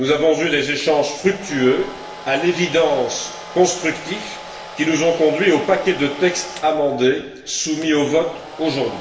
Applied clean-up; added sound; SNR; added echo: none; Domestic sounds, home sounds; 16 dB; reverberation time 1.1 s.